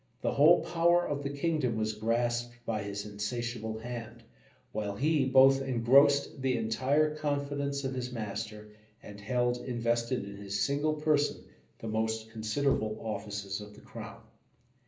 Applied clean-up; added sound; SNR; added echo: none; Knock; 12 dB; reverberation time 0.5 s.